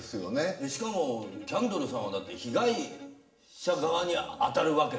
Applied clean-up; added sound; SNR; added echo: none; Bowed string instrument; 20 dB; reverberation time 0.8 s.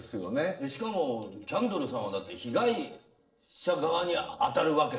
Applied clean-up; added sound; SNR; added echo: neural separator model SepFormer DNS4.